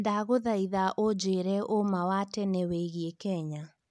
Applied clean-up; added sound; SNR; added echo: none; none; none; none.